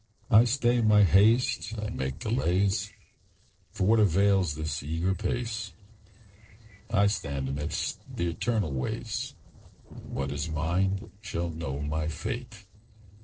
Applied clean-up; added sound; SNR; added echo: neural separator model SepFormer DNS4.